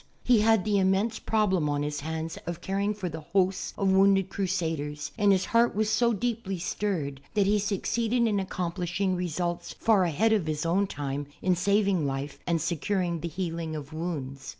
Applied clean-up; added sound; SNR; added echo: none; none; none; none.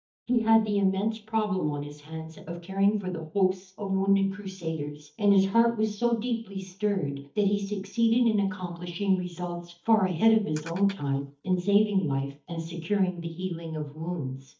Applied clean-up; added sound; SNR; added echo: neural mask model DeepFilterNet 3.